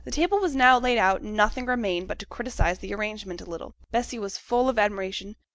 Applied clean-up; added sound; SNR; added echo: none; none; none; none.